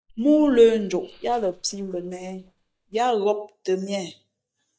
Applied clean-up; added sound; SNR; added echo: neural mask model DeepFilterNet 3.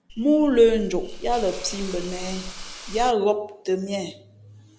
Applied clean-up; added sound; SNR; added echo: none; Hiss / Insect; 10 dB; none.